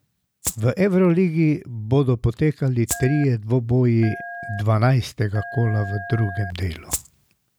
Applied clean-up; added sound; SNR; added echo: none; Rattle (instrument) + Telephone; 12 dB; none.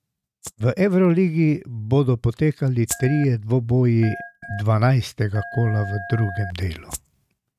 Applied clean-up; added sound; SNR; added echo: neural mask model RNNoise.